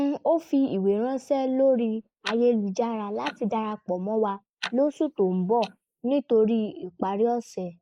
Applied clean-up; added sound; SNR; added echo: neural mask model Resemble Enhance denoiser.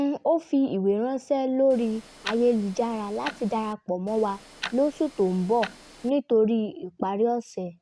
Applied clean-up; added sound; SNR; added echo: none; Tick-tock; 15 dB; none.